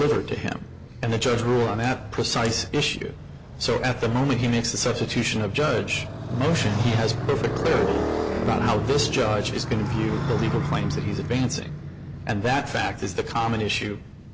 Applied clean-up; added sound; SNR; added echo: none; Motorcycle; 5 dB; none.